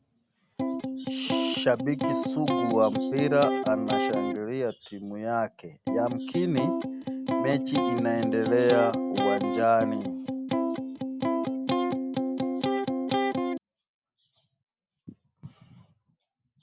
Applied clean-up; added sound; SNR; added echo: none; Electric guitar; -2 dB; none.